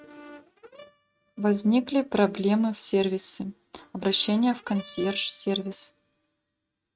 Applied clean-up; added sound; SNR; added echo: neural mask model RNNoise.